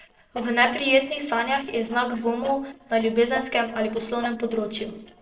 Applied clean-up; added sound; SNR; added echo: neural separator model SepFormer DNS4.